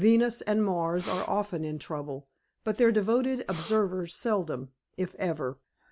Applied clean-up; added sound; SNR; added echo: neural mask model Resemble Enhance denoiser.